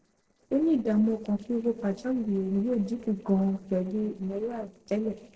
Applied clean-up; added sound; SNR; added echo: neural separator model SepFormer DNS4.